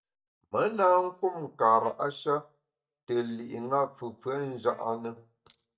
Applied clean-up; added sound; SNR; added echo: neural mask model DeepFilterNet 3.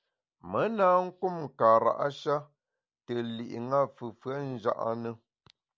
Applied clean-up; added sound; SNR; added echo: none; none; none; none.